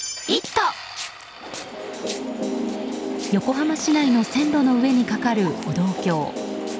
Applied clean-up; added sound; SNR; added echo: none; Tools + Walk, footsteps; 16 dB; none.